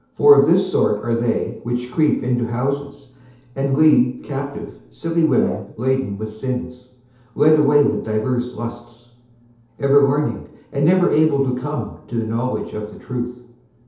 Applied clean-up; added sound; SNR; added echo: none; Brass instrument; 14 dB; reverberation time 0.8 s.